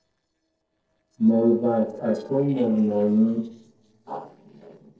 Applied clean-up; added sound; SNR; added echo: neural separator model SepFormer DNS4.